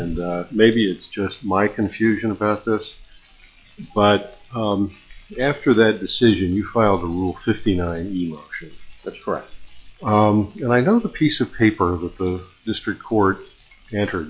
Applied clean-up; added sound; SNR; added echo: classical method log-MMSE.